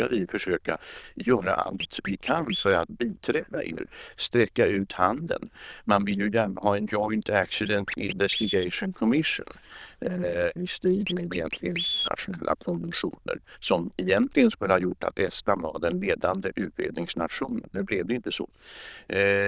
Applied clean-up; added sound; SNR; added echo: neural diffusion model UNIVERSE++.